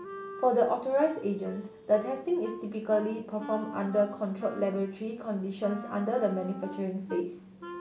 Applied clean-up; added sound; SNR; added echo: none; Wind instrument, woodwind instrument; 14 dB; none.